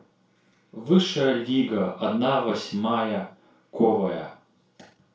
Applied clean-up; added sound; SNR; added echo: none; none; none; reverberation time 0.3 s.